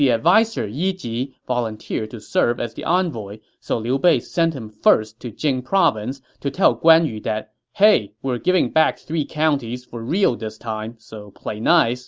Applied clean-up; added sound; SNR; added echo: none; none; none; none.